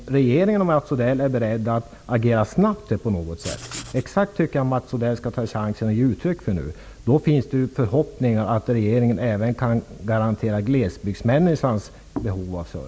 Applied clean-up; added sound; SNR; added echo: none; Writing; 15 dB; none.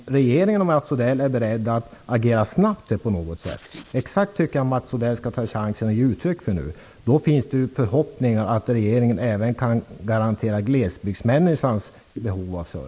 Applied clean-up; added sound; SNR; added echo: neural mask model Resemble Enhance denoiser.